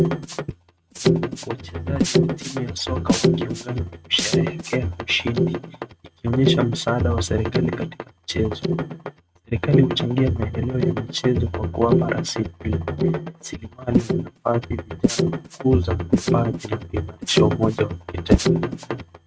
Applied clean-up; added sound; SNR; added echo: neural mask model RNNoise.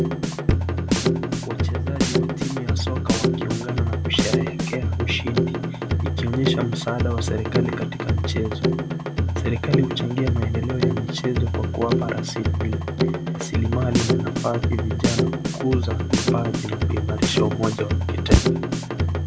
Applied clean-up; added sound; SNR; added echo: none; Drum kit; -4 dB; none.